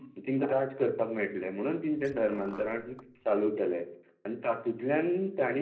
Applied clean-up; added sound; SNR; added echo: none; Car; 20 dB; reverberation time 0.5 s.